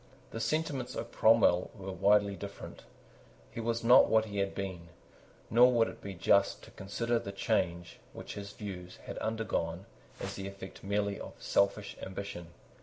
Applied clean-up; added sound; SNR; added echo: none; Whoosh, swoosh, swish; 16 dB; none.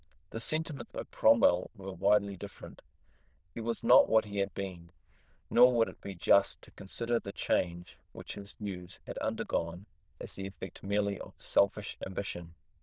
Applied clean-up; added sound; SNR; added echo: neural diffusion model UNIVERSE++.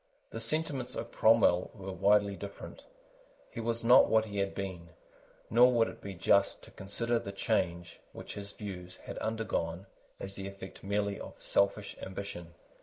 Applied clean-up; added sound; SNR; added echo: neural mask model Resemble Enhance denoiser.